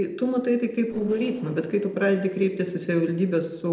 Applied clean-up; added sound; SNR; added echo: neural separator model SepFormer DNS4.